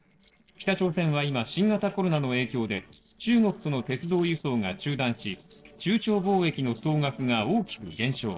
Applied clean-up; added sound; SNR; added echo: neural separator model SepFormer DNS4.